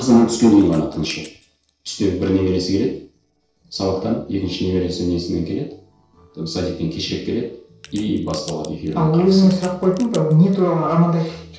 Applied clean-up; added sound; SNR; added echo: neural separator model SepFormer DNS4.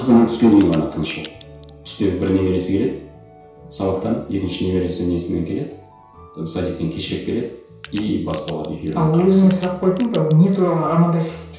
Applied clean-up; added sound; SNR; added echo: none; Crack; 18 dB; reverberation time 0.6 s.